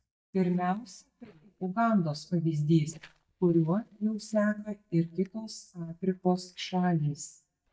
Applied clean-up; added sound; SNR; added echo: neural mask model DeepFilterNet 3.